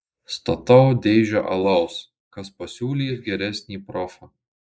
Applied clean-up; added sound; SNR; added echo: neural mask model Resemble Enhance denoiser.